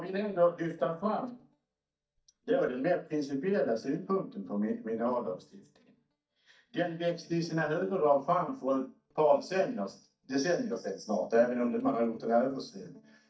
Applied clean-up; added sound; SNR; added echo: neural mask model DeepFilterNet 3.